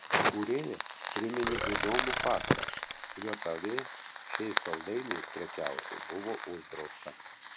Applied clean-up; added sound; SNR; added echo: none; Burping, eructation + Fire; -3 dB; none.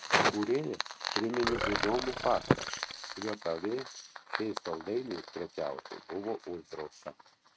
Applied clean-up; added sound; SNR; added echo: neural mask model RNNoise.